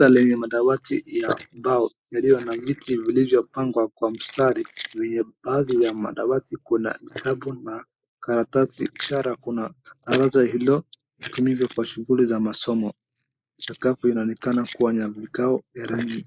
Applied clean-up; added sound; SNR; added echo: neural mask model Resemble Enhance denoiser.